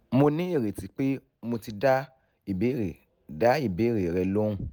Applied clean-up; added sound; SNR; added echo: none; none; none; none.